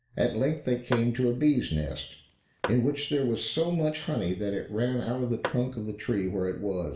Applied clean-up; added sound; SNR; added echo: none; Tap / Hammer; 11 dB; reverberation time 0.5 s.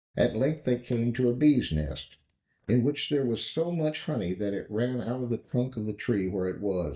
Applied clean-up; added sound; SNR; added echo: neural mask model DeepFilterNet 3.